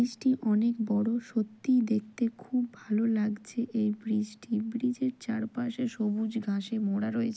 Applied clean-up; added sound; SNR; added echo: none; none; none; none.